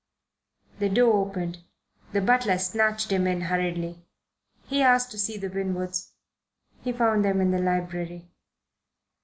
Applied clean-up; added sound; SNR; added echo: none; none; none; none.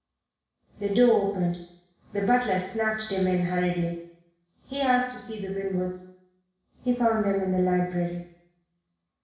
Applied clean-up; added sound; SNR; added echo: none; none; none; reverberation time 0.7 s.